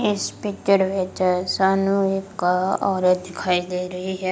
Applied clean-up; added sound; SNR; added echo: none; none; none; none.